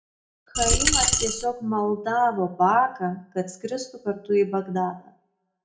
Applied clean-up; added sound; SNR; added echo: none; Coin (dropping); -4 dB; reverberation time 0.4 s.